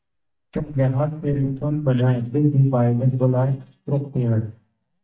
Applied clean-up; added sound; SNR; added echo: neural mask model DeepFilterNet 3.